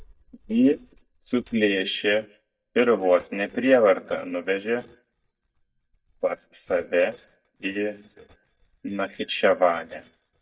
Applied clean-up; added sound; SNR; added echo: neural mask model DeepFilterNet 3.